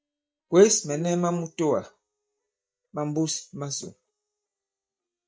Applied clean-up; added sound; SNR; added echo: neural mask model DeepFilterNet 3.